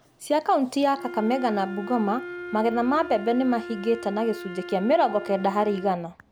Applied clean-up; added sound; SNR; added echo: none; Wind instrument, woodwind instrument; 13 dB; none.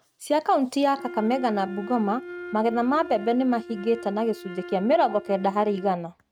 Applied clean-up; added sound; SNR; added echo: neural mask model RNNoise.